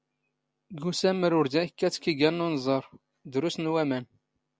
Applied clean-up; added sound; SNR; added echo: none; none; none; none.